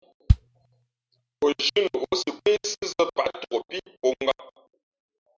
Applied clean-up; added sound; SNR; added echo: neural mask model RNNoise.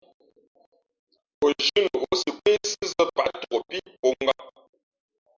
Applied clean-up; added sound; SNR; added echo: none; none; none; none.